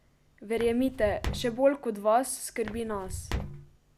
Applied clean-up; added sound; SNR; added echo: none; Walk, footsteps; 8 dB; none.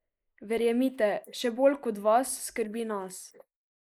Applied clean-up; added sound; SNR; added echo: neural mask model Resemble Enhance denoiser.